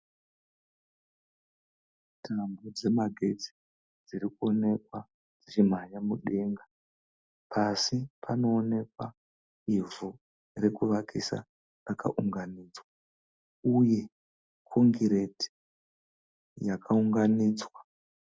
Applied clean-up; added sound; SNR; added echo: none; none; none; none.